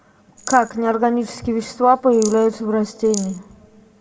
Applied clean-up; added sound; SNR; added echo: none; Rattle; 16 dB; reverberation time 1.5 s.